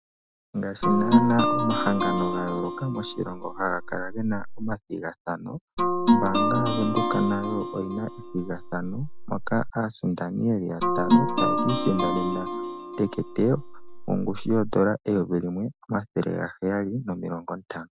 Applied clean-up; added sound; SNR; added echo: none; Guitar; -1 dB; none.